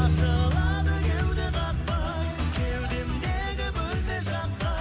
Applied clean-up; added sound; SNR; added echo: none; Bass guitar; 1 dB; none.